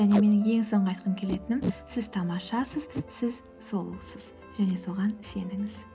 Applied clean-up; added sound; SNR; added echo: none; Packing tape, duct tape; 12 dB; none.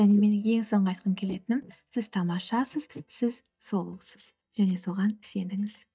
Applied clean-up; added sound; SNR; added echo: neural mask model DeepFilterNet 3.